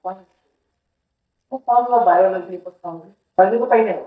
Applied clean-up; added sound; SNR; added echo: neural mask model DeepFilterNet 3.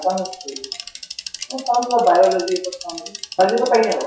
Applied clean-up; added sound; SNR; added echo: classical method WPE with log-MMSE.